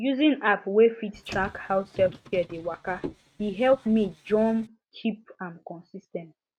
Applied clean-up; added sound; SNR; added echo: neural mask model RNNoise.